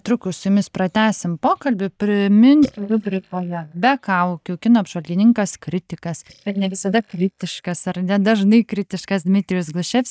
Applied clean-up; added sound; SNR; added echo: neural mask model DeepFilterNet 3.